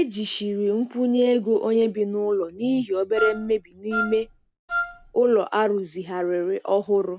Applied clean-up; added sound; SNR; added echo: none; Wind instrument, woodwind instrument; 7 dB; none.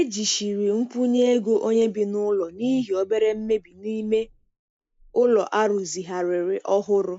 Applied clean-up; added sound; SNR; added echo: neural mask model Resemble Enhance denoiser.